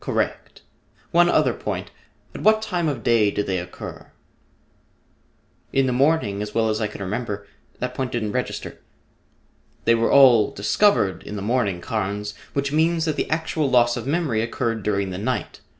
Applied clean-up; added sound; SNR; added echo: none; none; none; none.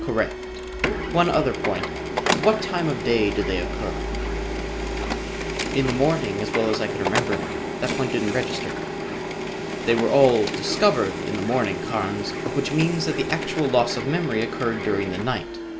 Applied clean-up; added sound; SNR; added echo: none; Printer; 3 dB; none.